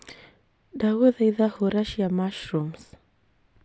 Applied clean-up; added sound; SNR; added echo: none; none; none; none.